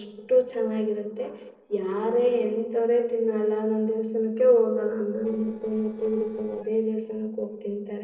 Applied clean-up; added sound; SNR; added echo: neural separator model SepFormer DNS4.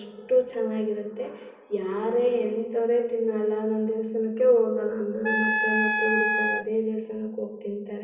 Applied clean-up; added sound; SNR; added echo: none; Wind instrument, woodwind instrument; 0 dB; reverberation time 0.3 s.